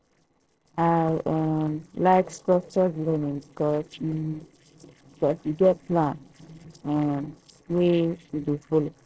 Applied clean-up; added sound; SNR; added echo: neural separator model SepFormer DNS4.